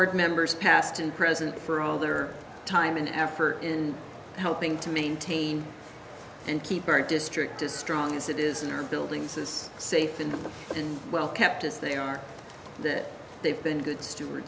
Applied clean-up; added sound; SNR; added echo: none; none; none; none.